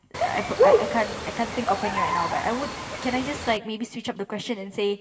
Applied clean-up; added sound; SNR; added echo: none; Bird; -3 dB; reverberation time 0.8 s.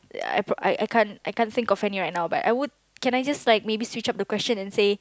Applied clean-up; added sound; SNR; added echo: none; none; none; none.